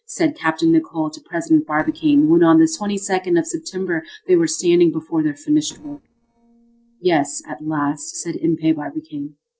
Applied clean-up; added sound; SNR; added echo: neural separator model SepFormer DNS4.